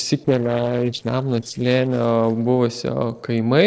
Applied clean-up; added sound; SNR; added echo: neural separator model SepFormer DNS4.